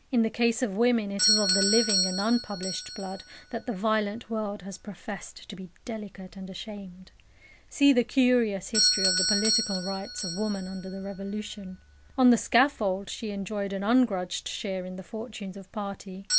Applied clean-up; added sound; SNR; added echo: none; Doorbell; 5 dB; none.